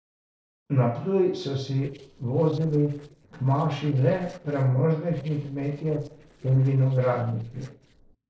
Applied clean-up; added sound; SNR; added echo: neural separator model SepFormer DNS4.